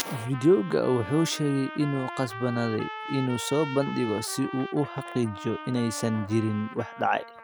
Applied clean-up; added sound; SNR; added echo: none; Trumpet; 12 dB; none.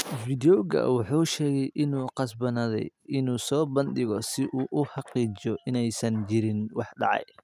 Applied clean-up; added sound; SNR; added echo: none; none; none; none.